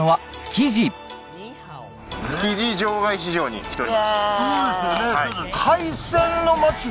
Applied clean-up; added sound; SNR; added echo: none; none; none; none.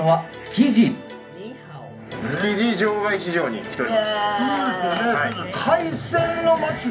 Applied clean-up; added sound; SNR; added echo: none; none; none; reverberation time 0.3 s.